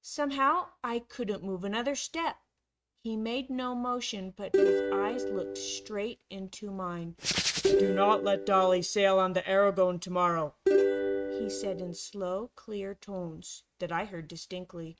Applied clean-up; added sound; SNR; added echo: neural mask model RNNoise.